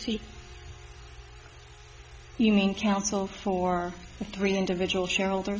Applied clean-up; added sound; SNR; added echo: none; none; none; none.